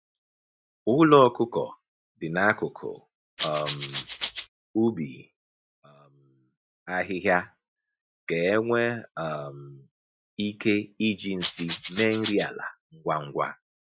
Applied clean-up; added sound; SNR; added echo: classical method Wiener filter.